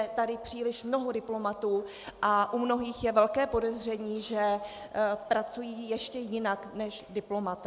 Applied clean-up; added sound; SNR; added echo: none; none; none; none.